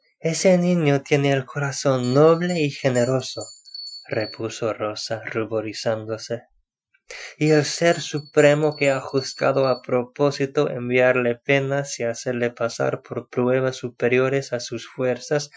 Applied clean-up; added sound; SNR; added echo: classical method Wiener filter.